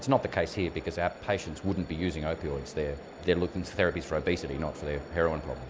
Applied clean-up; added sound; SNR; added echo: none; none; none; none.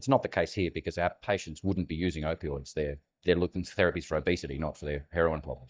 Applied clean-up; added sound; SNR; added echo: neural mask model DeepFilterNet 3.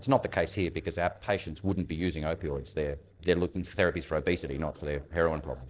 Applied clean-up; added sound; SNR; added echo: neural separator model SepFormer DNS4.